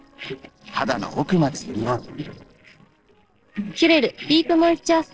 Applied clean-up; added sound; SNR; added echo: neural separator model SepFormer DNS4.